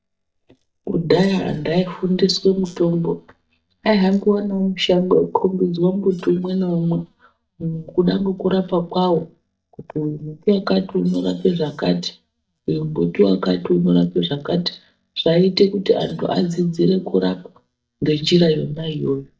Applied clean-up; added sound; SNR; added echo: neural mask model DeepFilterNet 3.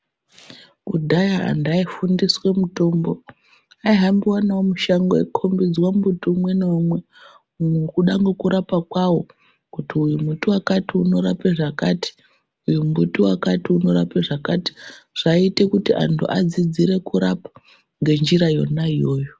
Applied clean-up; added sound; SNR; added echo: none; none; none; none.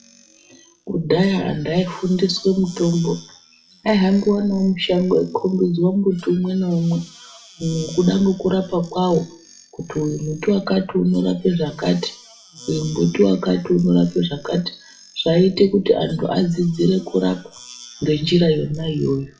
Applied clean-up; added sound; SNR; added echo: classical method WPE with log-MMSE.